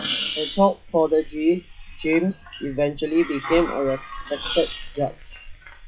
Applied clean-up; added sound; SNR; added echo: classical method WPE with log-MMSE.